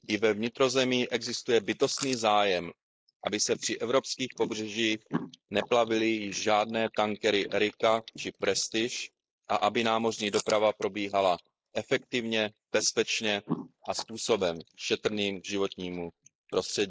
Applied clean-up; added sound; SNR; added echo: neural mask model Resemble Enhance denoiser.